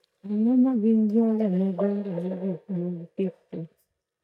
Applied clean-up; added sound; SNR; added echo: neural mask model DeepFilterNet 3.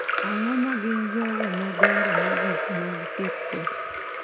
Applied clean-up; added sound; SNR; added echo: none; Drip / Trickle, dribble / Splash, splatter; -3 dB; none.